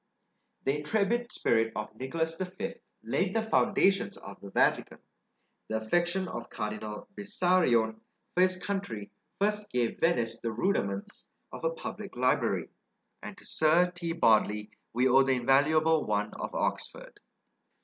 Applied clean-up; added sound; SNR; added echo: none; none; none; none.